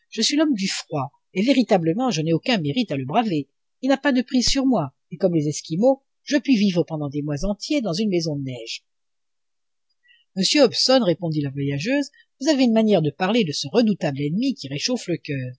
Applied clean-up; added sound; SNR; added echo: none; none; none; none.